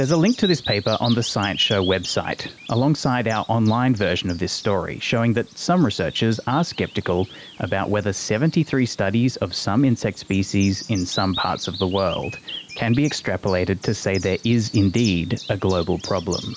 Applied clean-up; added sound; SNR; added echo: none; Bird vocalization, bird call, bird song; 15 dB; none.